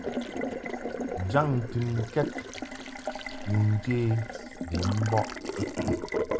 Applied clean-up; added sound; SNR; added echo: none; Water tap, faucet; 4 dB; none.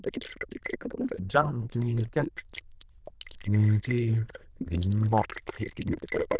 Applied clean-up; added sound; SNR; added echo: neural diffusion model UNIVERSE++.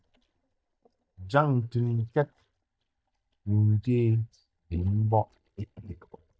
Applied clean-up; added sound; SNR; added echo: neural mask model DeepFilterNet 3.